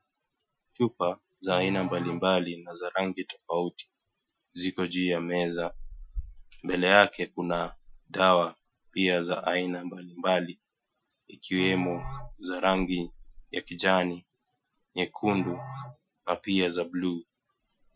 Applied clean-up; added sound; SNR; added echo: classical method Wiener filter.